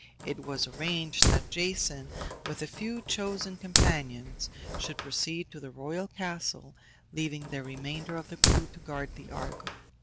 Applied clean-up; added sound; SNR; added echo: none; Fire; -4 dB; none.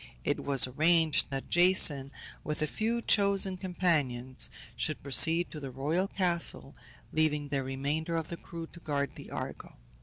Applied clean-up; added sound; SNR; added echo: none; none; none; none.